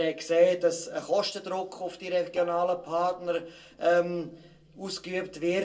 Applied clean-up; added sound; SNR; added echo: neural separator model SepFormer DNS4.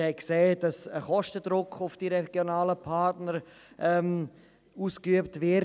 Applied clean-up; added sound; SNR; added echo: none; none; none; none.